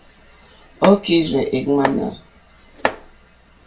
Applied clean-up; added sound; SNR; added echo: none; Domestic sounds, home sounds; 9 dB; reverberation time 0.2 s.